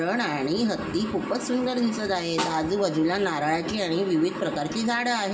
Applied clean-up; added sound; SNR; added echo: none; Snare drum; 13 dB; reverberation time 2.9 s.